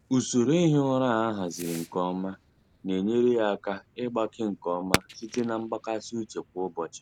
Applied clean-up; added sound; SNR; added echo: none; Fireworks; 13 dB; none.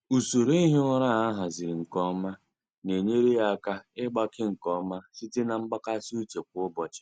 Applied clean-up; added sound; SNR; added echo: none; none; none; none.